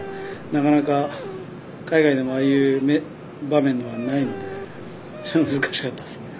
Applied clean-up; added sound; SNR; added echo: none; Dog; 16 dB; none.